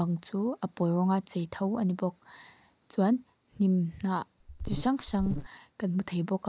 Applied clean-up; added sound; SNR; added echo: none; Buzz; 6 dB; none.